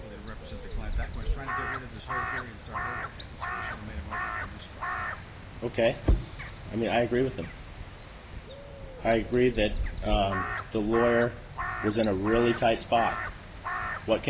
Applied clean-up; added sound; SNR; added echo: none; Crow; 5 dB; none.